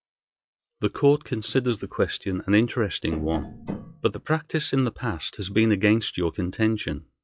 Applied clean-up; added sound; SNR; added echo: classical method log-MMSE.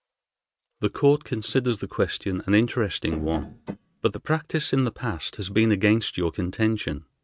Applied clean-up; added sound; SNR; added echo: neural mask model RNNoise.